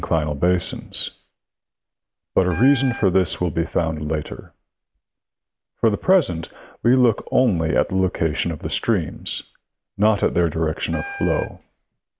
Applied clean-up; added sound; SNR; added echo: none; Wind instrument, woodwind instrument; 13 dB; none.